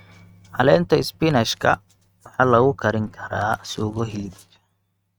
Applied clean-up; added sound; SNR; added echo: neural mask model RNNoise.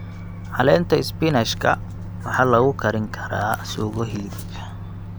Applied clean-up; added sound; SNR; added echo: none; Microwave oven; 10 dB; none.